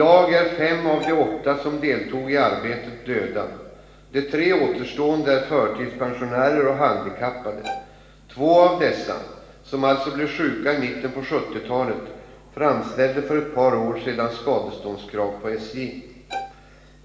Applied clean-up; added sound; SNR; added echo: none; Bowed string instrument; 11 dB; reverberation time 1.4 s.